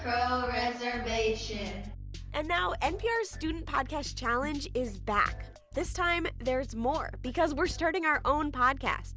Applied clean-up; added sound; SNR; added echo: none; none; none; none.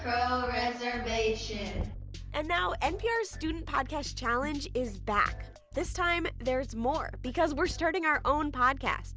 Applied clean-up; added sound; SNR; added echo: none; Knock / Wood; 13 dB; none.